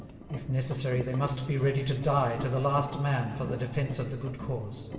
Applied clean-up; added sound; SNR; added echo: none; Engine; 13 dB; reverberation time 2.4 s.